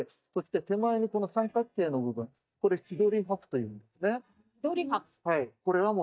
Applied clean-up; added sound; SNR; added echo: neural mask model DeepFilterNet 3.